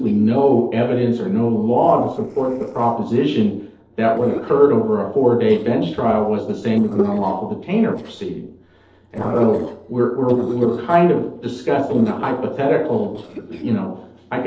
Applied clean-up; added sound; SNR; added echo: neural separator model SepFormer DNS4.